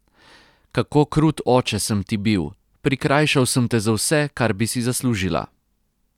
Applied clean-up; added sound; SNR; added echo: none; none; none; none.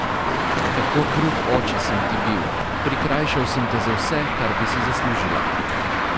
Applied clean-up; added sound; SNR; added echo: none; Traffic noise, roadway noise; -4 dB; none.